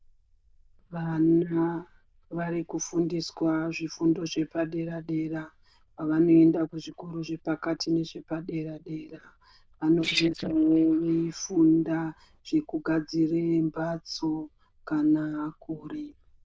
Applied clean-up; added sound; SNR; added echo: neural diffusion model UNIVERSE++.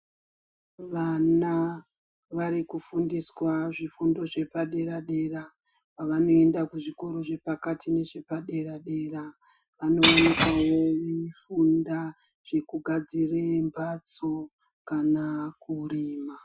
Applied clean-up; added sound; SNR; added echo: classical method Wiener filter.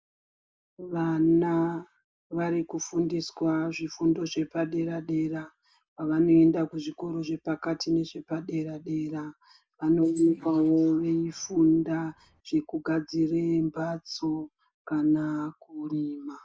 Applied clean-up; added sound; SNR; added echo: neural mask model Resemble Enhance denoiser.